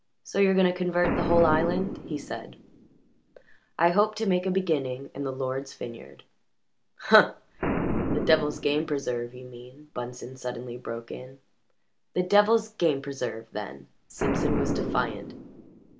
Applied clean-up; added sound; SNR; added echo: none; Boom; 6 dB; none.